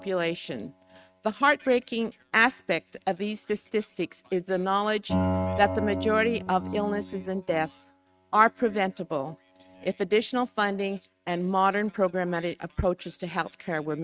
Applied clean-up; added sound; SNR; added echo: neural mask model RNNoise.